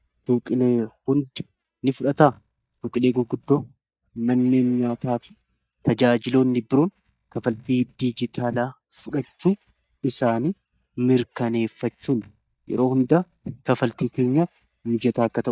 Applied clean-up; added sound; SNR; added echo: neural mask model DeepFilterNet 3.